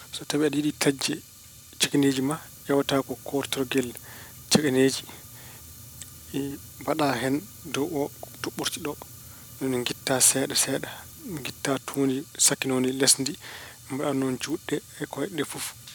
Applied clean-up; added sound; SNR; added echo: none; Fire; 18 dB; none.